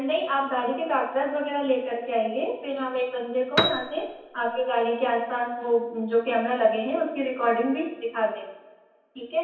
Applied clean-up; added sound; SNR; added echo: none; Piano; 3 dB; reverberation time 0.9 s.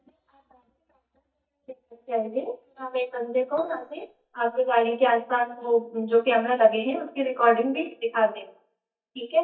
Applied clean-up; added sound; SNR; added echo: neural mask model DeepFilterNet 3.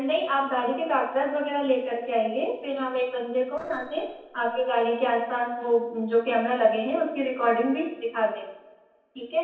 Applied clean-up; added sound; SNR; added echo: neural separator model SepFormer DNS4.